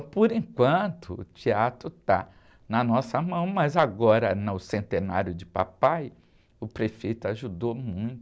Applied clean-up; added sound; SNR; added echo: none; none; none; none.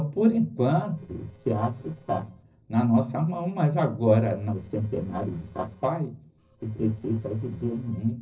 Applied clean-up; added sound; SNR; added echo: neural separator model SepFormer DNS4.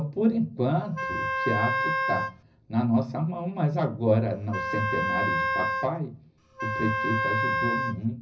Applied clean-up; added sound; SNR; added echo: none; Wind instrument, woodwind instrument; 0 dB; reverberation time 0.4 s.